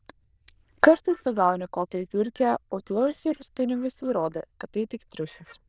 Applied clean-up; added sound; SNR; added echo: neural diffusion model UNIVERSE++.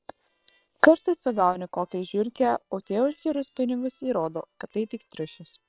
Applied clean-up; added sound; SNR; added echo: neural separator model SepFormer WHAM!.